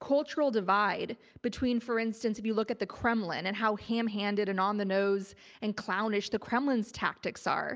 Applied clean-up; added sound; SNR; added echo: none; none; none; none.